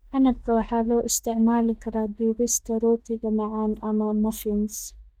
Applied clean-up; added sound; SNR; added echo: neural mask model DeepFilterNet 3.